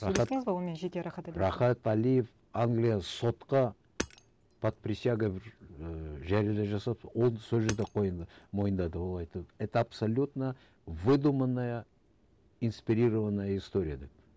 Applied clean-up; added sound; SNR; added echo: none; Hammer; 16 dB; none.